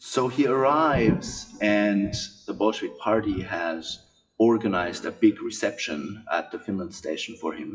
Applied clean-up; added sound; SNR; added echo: classical method WPE with log-MMSE.